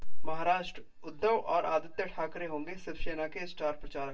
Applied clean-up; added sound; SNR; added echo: none; none; none; reverberation time 0.2 s.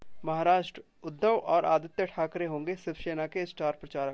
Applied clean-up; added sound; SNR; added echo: none; none; none; none.